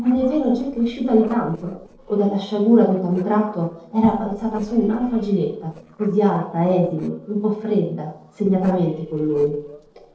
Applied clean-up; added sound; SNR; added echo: neural separator model SepFormer DNS4.